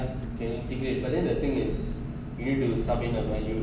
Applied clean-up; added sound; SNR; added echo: none; Engine; 2 dB; reverberation time 0.9 s.